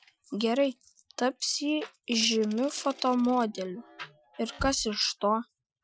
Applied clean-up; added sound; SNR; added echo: classical method Wiener filter.